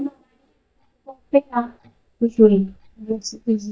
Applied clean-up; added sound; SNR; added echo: neural mask model DeepFilterNet 3.